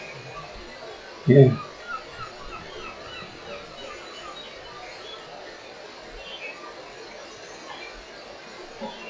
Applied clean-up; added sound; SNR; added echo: classical method log-MMSE.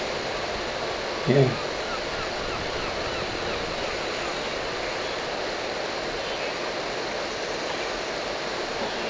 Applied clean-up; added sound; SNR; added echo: none; Gull, seagull; 14 dB; none.